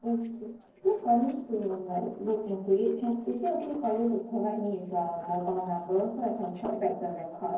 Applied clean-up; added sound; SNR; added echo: neural separator model SepFormer DNS4.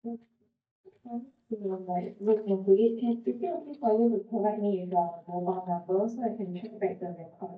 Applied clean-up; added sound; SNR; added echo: neural mask model DeepFilterNet 3.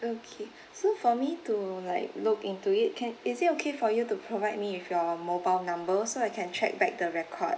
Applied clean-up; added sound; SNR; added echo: none; none; none; none.